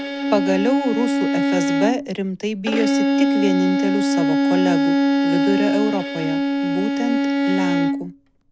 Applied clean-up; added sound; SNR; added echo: none; Bowed string instrument; -5 dB; none.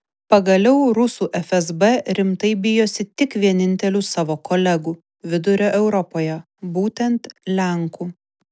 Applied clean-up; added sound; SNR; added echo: none; none; none; none.